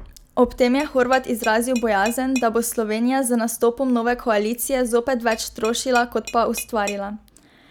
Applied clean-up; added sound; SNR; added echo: none; Tap / Glass; 17 dB; none.